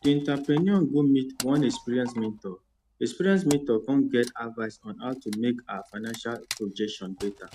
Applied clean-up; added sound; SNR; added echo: none; Wood; 18 dB; none.